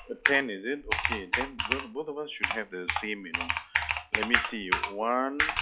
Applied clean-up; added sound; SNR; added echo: classical method log-MMSE.